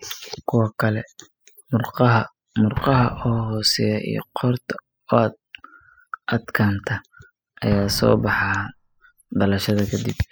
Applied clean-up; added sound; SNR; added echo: classical method spectral subtraction.